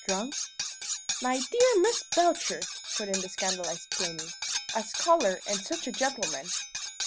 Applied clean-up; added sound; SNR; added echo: none; Cutlery, silverware; 4 dB; none.